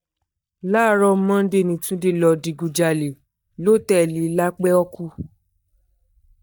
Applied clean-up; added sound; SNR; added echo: neural mask model DeepFilterNet 3.